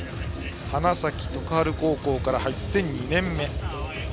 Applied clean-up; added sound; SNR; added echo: none; none; none; none.